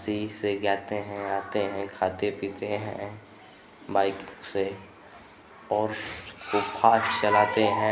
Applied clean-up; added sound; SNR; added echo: none; none; none; none.